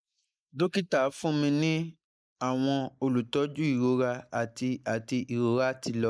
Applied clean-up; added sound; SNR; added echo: neural mask model Resemble Enhance denoiser.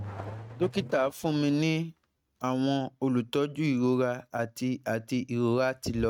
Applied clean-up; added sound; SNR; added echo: neural mask model RNNoise.